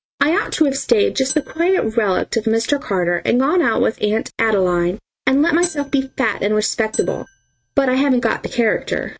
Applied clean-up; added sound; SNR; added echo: neural mask model RNNoise.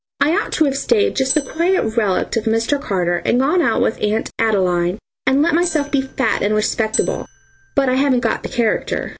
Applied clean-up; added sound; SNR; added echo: neural separator model SepFormer DNS4.